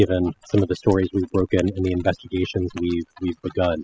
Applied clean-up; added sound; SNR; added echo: classical method spectral subtraction.